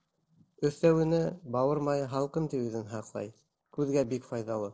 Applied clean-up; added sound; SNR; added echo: neural separator model SepFormer DNS4.